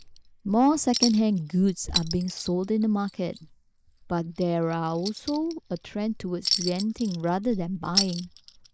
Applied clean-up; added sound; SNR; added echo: neural mask model Resemble Enhance denoiser.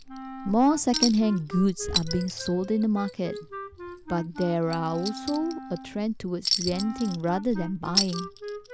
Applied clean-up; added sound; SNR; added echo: none; Chink, clink + Wind instrument, woodwind instrument; 7 dB; none.